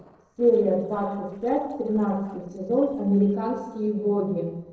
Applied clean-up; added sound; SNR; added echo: neural separator model SepFormer DNS4.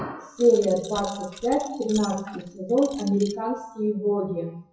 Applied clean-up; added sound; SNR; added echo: classical method WPE with log-MMSE.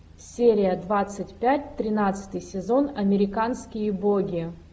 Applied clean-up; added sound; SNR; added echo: none; none; none; none.